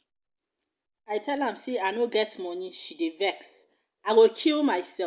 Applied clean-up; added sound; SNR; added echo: none; none; none; none.